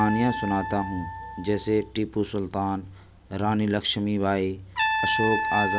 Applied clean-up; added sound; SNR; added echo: none; Trumpet; 5 dB; none.